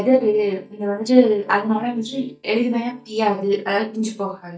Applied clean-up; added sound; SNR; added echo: neural mask model DeepFilterNet 3.